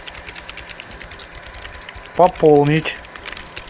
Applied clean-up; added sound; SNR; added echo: none; Typing; 13 dB; none.